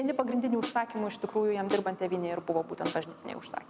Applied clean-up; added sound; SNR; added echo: none; Snare drum; 12 dB; none.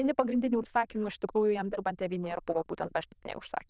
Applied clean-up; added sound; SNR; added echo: neural diffusion model UNIVERSE++.